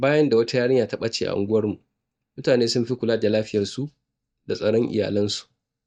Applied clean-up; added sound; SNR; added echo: neural mask model DeepFilterNet 3.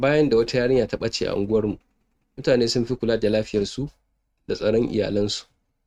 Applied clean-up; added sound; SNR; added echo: neural mask model RNNoise.